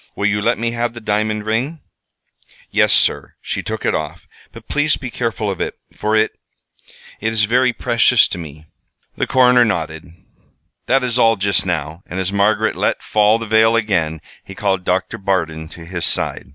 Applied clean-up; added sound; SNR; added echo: none; none; none; none.